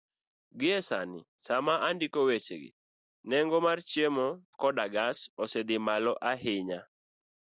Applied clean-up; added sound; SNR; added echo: none; none; none; none.